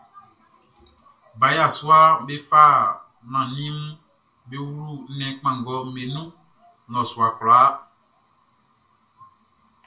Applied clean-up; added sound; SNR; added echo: none; none; none; reverberation time 0.3 s.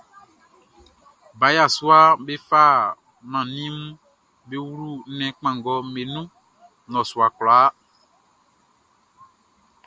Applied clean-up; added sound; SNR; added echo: none; none; none; none.